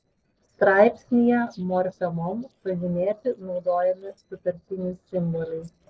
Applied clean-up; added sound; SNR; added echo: neural separator model SepFormer DNS4.